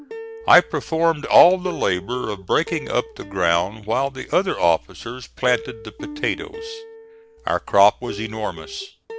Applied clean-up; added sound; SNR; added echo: none; Plucked string instrument; 17 dB; none.